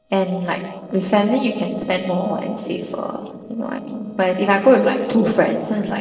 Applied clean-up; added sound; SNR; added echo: neural separator model SepFormer DNS4.